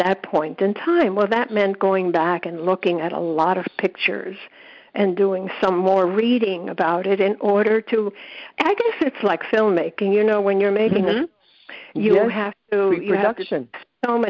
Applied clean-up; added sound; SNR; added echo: none; none; none; none.